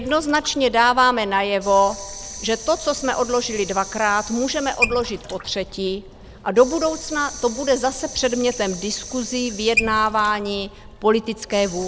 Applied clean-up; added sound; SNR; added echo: none; Sink (filling or washing) / Water tap, faucet; 11 dB; none.